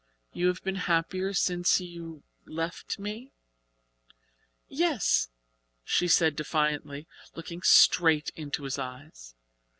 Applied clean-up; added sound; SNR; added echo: none; none; none; none.